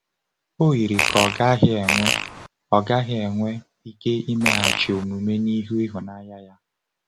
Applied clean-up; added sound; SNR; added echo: none; Fart; 0 dB; none.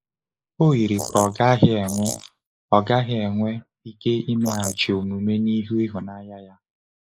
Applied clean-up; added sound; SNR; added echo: neural mask model Resemble Enhance denoiser.